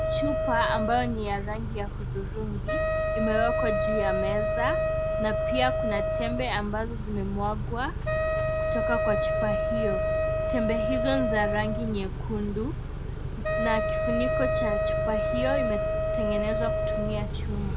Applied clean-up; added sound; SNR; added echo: none; Idling / Accelerating, revving, vroom / Car + Wind instrument, woodwind instrument; -4 dB; none.